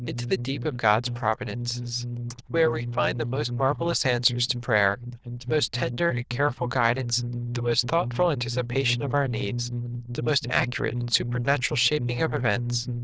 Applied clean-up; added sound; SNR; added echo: neural diffusion model UNIVERSE++.